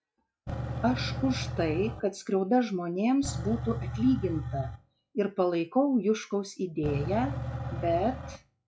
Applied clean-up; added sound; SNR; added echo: classical method log-MMSE.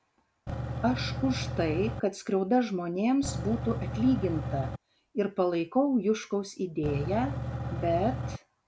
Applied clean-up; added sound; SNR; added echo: none; Engine / Truck / Car; 4 dB; none.